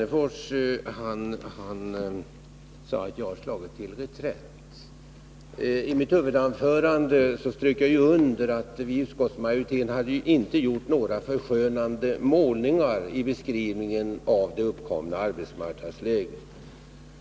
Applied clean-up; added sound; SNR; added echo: none; none; none; none.